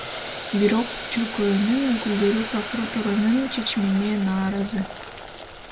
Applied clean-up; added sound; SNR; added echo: none; Boiling; 10 dB; none.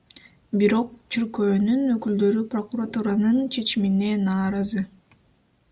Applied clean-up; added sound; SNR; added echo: none; none; none; none.